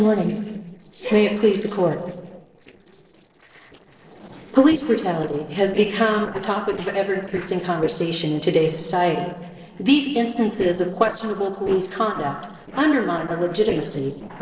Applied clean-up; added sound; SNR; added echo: neural separator model SepFormer DNS4.